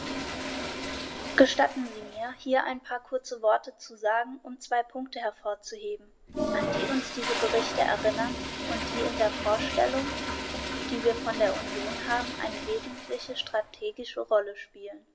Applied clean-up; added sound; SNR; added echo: none; Toilet flush; 5 dB; none.